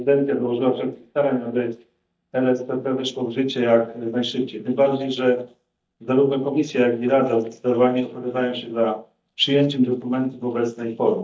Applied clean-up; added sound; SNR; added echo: neural mask model DeepFilterNet 3.